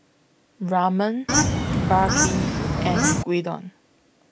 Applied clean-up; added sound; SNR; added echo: none; Bird / Fowl; -5 dB; none.